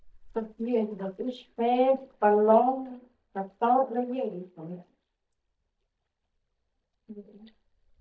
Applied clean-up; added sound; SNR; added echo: neural mask model DeepFilterNet 3.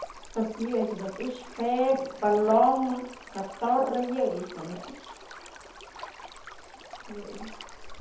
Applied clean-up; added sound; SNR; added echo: none; Stream; 15 dB; reverberation time 0.6 s.